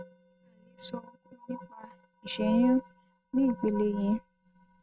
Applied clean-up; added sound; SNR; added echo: neural mask model RNNoise.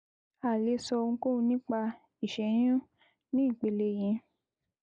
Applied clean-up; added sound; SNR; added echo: none; none; none; none.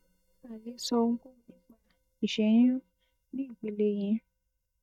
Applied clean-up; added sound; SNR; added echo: neural mask model DeepFilterNet 3.